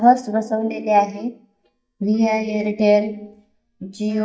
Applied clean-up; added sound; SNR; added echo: neural mask model DeepFilterNet 3.